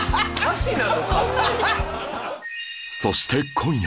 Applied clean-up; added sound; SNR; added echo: none; none; none; none.